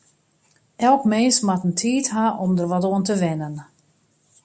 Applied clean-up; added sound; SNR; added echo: none; none; none; none.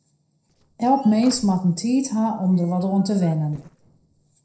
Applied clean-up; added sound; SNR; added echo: neural separator model SepFormer DNS4.